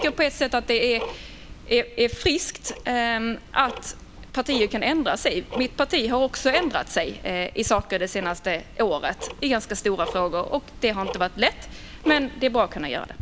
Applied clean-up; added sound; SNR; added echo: none; Tick-tock; 13 dB; none.